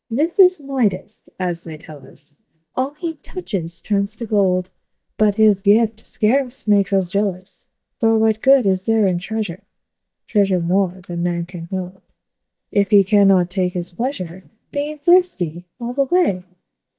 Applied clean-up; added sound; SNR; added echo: neural mask model DeepFilterNet 3.